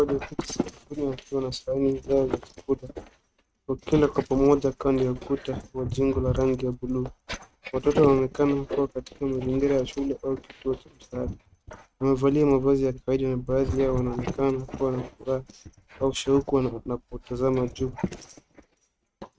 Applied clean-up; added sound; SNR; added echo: neural mask model RNNoise.